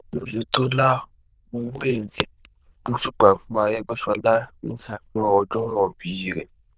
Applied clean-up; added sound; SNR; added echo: neural diffusion model UNIVERSE++.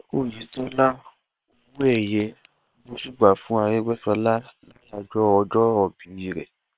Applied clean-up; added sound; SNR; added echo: neural separator model SepFormer WHAM!.